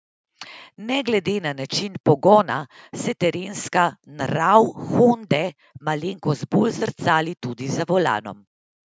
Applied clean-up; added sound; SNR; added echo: none; none; none; none.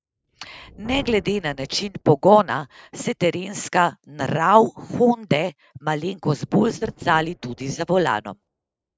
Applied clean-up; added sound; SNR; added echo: neural mask model RNNoise.